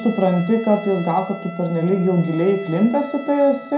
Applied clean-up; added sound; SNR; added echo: none; Trumpet; 17 dB; reverberation time 0.4 s.